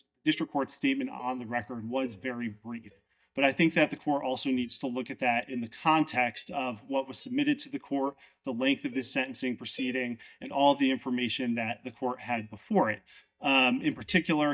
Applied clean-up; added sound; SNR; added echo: neural mask model DeepFilterNet 3.